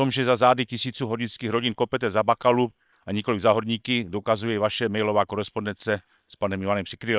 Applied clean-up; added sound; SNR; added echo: neural separator model SepFormer WHAM!.